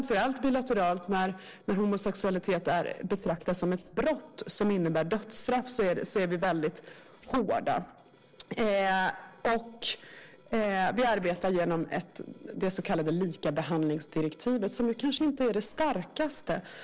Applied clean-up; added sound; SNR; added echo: neural separator model SepFormer DNS4.